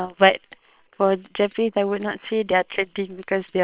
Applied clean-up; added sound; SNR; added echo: neural separator model SepFormer WHAM!.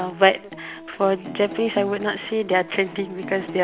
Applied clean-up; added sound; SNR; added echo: none; Acoustic guitar; 15 dB; none.